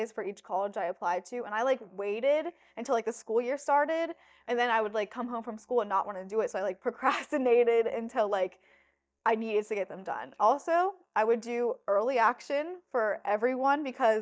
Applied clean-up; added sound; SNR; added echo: neural mask model DeepFilterNet 3.